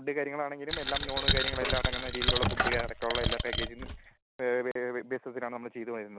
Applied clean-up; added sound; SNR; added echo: none; Coin (dropping); -4 dB; none.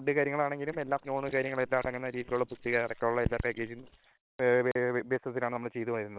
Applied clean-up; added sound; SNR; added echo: neural separator model SepFormer WHAM!.